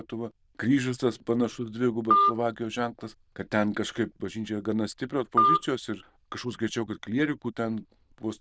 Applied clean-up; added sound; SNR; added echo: neural diffusion model UNIVERSE++.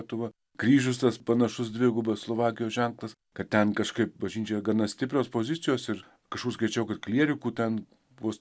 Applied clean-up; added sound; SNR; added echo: none; none; none; none.